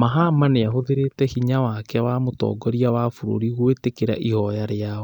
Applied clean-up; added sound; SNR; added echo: none; none; none; none.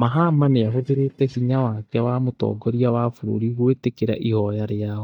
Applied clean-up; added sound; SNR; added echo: neural mask model DeepFilterNet 3.